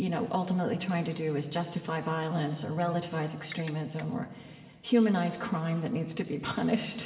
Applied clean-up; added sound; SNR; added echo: none; Ratchet, pawl; 17 dB; reverberation time 1.7 s.